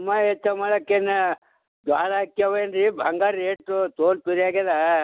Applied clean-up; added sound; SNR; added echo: none; none; none; none.